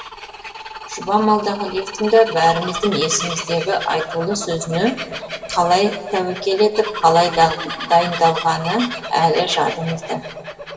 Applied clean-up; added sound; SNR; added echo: none; Bird vocalization, bird call, bird song; 11 dB; reverberation time 1.8 s.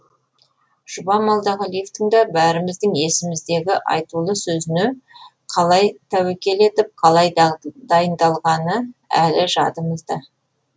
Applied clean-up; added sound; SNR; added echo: none; none; none; none.